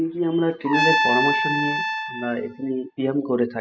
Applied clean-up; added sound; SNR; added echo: classical method spectral subtraction.